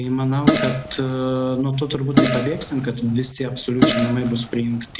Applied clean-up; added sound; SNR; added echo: none; Fart; 1 dB; none.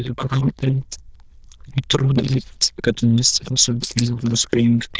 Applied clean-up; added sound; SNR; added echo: neural diffusion model UNIVERSE++.